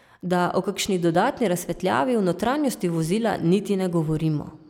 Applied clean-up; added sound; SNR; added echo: none; none; none; none.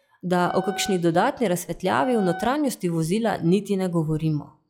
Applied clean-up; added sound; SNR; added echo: classical method log-MMSE.